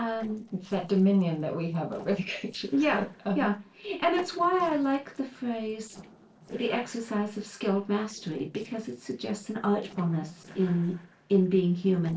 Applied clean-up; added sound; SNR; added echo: neural separator model SepFormer DNS4.